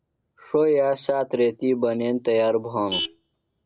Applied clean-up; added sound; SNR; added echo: none; Vehicle horn, car horn, honking; 15 dB; none.